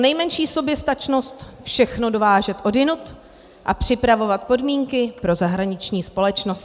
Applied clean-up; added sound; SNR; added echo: none; none; none; none.